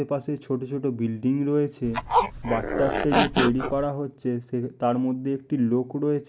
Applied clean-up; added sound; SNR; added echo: none; Zipper (clothing); 0 dB; none.